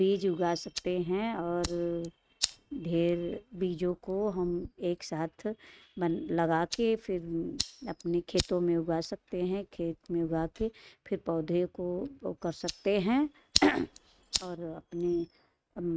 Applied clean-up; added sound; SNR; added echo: neural mask model RNNoise.